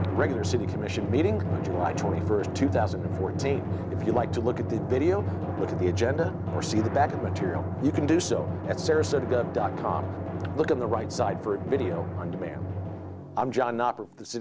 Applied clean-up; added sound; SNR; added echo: none; Drum; 2 dB; none.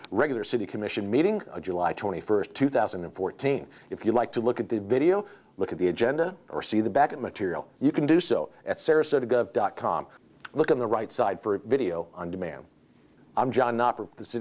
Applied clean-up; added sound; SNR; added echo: none; none; none; none.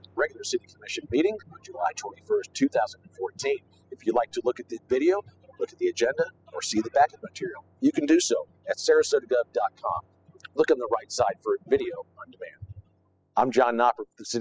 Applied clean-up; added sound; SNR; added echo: classical method spectral subtraction.